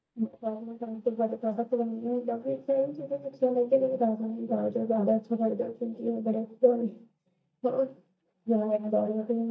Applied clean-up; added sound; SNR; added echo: neural mask model DeepFilterNet 3.